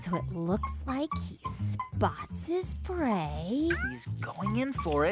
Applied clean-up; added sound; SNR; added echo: none; none; none; none.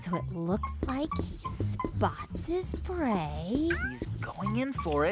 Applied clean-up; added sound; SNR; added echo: none; Writing; 9 dB; none.